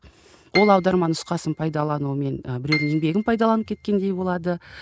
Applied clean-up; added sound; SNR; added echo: none; Piano; 11 dB; none.